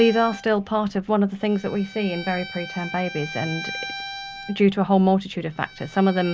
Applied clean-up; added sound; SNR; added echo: none; Bowed string instrument; 14 dB; none.